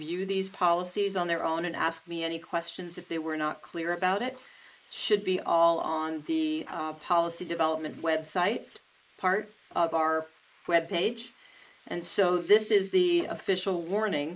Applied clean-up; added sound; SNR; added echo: neural mask model Resemble Enhance denoiser.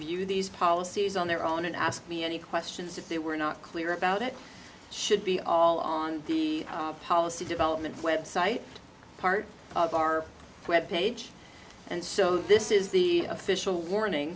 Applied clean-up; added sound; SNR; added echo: none; Drill; 20 dB; none.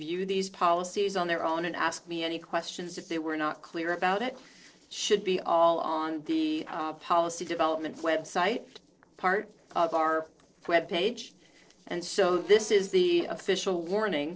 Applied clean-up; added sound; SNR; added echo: neural separator model SepFormer DNS4.